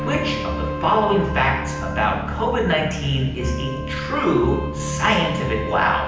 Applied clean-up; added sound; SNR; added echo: none; Wind instrument, woodwind instrument; 11 dB; reverberation time 0.9 s.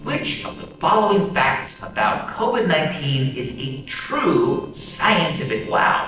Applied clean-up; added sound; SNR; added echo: neural separator model SepFormer DNS4.